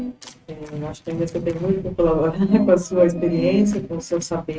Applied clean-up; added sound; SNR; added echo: neural mask model RNNoise.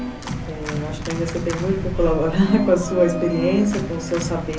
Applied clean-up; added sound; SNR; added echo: none; Organ; 7 dB; none.